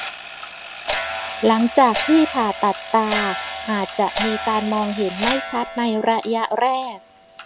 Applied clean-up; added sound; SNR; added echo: none; Clock; 8 dB; none.